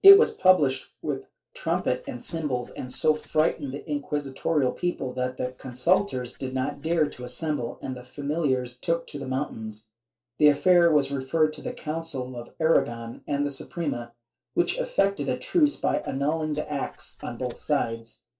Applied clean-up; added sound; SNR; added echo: neural separator model SepFormer DNS4.